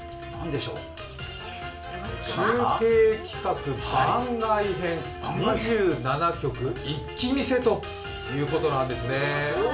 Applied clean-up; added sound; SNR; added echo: none; Dog; 15 dB; reverberation time 0.3 s.